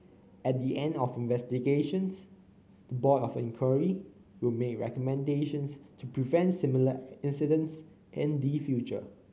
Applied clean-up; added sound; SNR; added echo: none; none; none; none.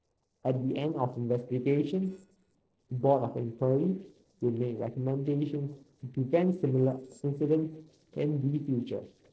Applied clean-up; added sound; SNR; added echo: neural separator model SepFormer DNS4.